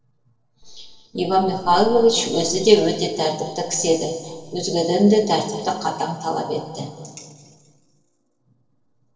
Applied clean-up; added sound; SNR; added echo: neural separator model SepFormer DNS4.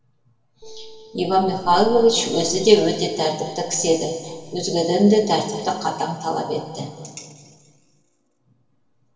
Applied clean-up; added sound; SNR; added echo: none; Piano; 18 dB; reverberation time 2.2 s.